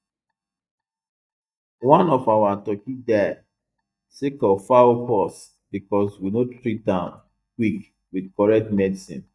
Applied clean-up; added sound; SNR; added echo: neural mask model DeepFilterNet 3.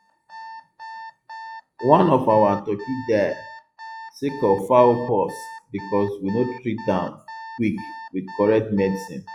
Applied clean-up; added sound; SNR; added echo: classical method log-MMSE.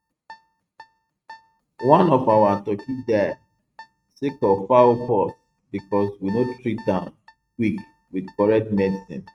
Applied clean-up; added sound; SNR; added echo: neural mask model RNNoise.